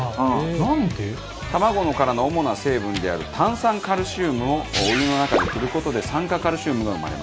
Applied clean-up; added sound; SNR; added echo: none; none; none; none.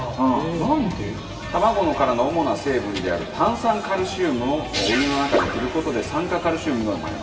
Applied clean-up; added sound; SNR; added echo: none; none; none; reverberation time 2.1 s.